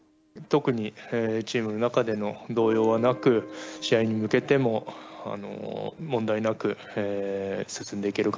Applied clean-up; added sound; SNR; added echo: none; Guitar; 19 dB; none.